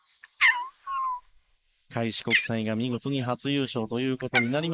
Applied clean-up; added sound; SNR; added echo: neural mask model Resemble Enhance denoiser.